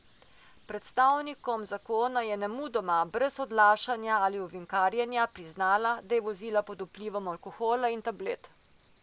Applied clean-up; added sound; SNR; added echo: none; none; none; none.